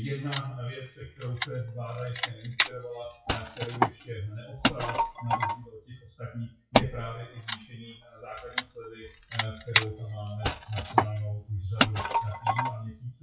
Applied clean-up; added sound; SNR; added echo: classical method WPE with log-MMSE.